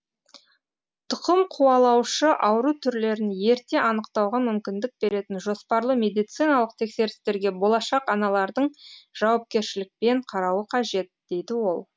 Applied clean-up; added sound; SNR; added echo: none; none; none; none.